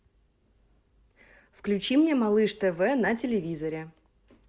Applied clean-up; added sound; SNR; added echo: none; none; none; none.